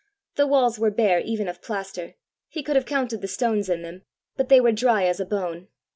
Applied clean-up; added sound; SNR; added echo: none; none; none; none.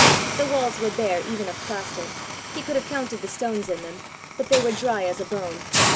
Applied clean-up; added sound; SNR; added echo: none; Hiss; 0 dB; none.